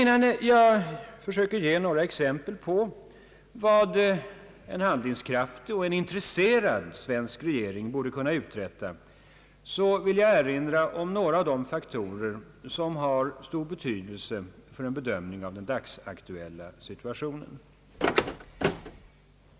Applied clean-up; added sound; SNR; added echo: none; Car; 2 dB; none.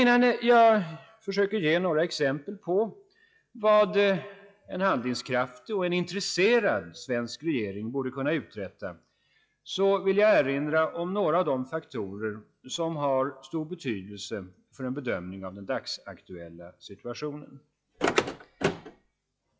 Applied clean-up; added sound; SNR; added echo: classical method log-MMSE.